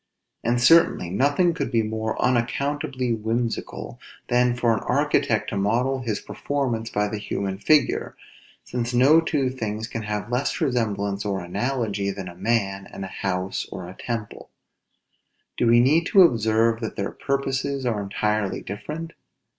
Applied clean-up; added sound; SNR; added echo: none; none; none; none.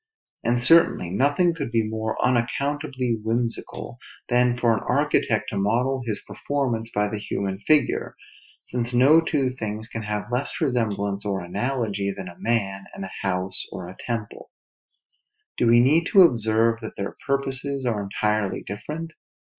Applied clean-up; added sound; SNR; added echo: classical method Wiener filter.